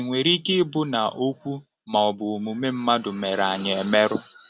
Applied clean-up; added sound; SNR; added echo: none; none; none; none.